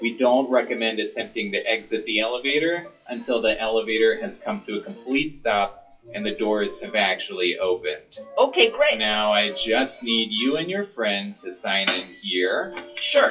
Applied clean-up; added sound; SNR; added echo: classical method WPE with log-MMSE.